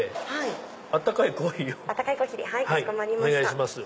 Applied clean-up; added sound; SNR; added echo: none; none; none; none.